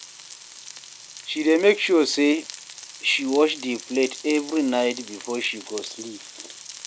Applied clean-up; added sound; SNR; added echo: none; Frying (food); 16 dB; none.